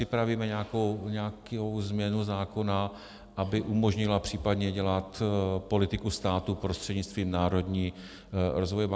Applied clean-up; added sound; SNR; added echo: none; none; none; none.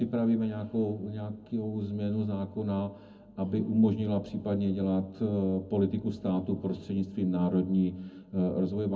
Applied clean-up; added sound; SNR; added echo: none; none; none; reverberation time 0.4 s.